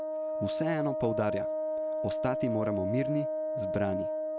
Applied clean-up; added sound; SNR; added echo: none; Wind instrument, woodwind instrument; -1 dB; none.